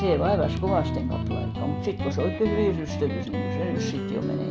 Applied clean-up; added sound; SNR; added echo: none; Guitar; 1 dB; none.